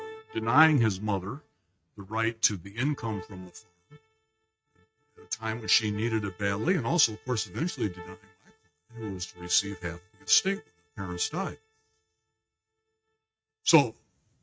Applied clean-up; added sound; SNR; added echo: neural mask model RNNoise.